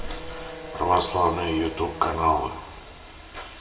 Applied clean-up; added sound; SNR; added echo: none; Bowed string instrument; 15 dB; reverberation time 1.7 s.